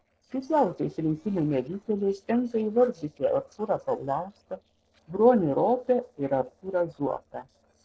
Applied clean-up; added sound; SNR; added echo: neural separator model SepFormer DNS4.